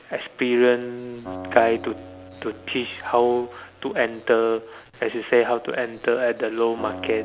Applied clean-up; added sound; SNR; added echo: none; Acoustic guitar; 18 dB; none.